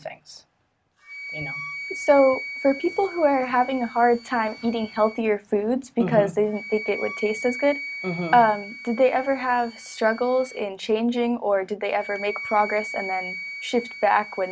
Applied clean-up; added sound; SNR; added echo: none; Wind instrument, woodwind instrument; 13 dB; none.